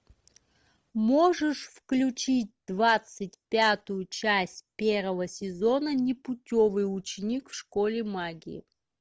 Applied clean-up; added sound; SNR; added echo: none; none; none; none.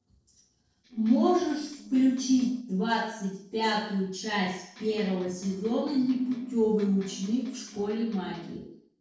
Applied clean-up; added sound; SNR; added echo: neural separator model SepFormer DNS4.